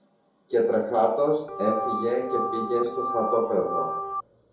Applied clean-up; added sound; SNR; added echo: none; Organ; 4 dB; reverberation time 2.6 s.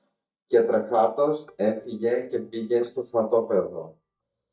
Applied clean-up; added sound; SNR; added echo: neural mask model DeepFilterNet 3.